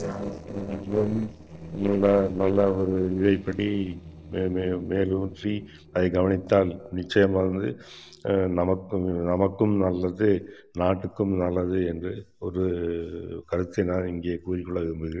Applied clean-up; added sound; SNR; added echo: neural separator model SepFormer DNS4.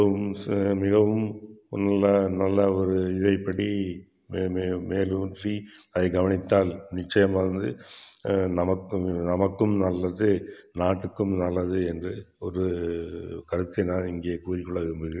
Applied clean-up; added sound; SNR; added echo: none; none; none; none.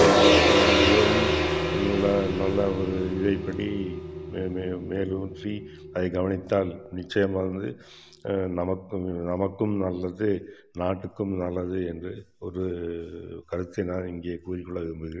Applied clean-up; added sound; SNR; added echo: none; Gong; 0 dB; none.